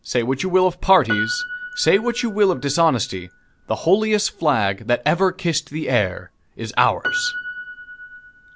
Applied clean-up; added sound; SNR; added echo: none; Piano; 12 dB; none.